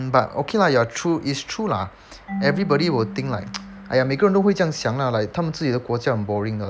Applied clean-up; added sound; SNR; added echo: none; Marimba, xylophone / Wood; 14 dB; none.